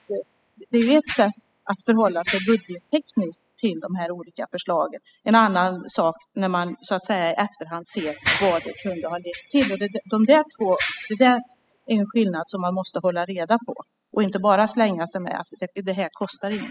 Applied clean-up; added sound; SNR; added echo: classical method spectral subtraction.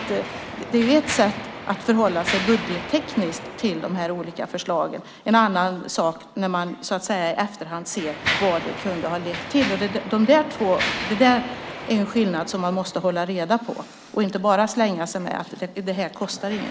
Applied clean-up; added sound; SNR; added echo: none; Mechanisms; 10 dB; none.